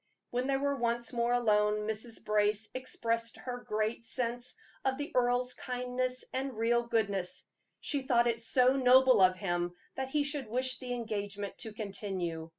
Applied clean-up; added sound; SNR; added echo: none; none; none; none.